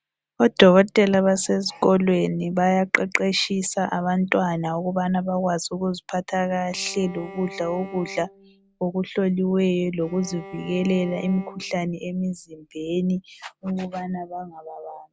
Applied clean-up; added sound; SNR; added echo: none; Bowed string instrument; 19 dB; none.